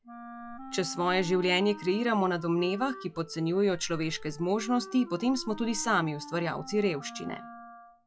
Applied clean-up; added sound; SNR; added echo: classical method log-MMSE.